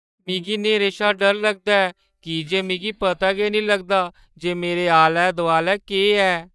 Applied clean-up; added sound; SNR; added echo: neural mask model DeepFilterNet 3.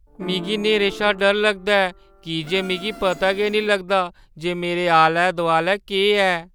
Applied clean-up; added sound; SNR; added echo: none; Insect + Piano; 17 dB; none.